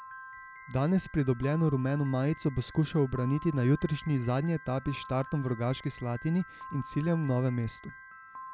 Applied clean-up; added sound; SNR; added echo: none; Piano; 17 dB; none.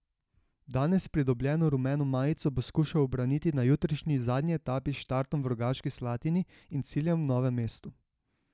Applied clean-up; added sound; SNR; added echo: none; none; none; none.